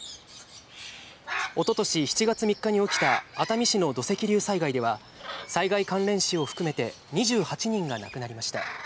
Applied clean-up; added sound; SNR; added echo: none; Bird; 11 dB; none.